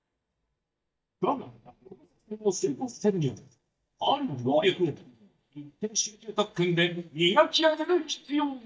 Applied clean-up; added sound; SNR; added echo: neural mask model DeepFilterNet 3.